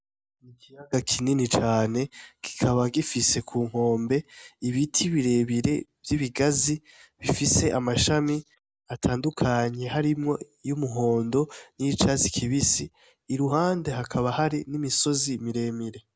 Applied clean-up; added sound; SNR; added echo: none; none; none; none.